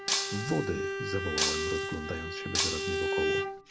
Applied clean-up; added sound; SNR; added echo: none; Bowed string instrument + Shatter; -5 dB; none.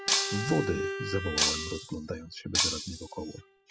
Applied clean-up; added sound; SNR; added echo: classical method spectral subtraction.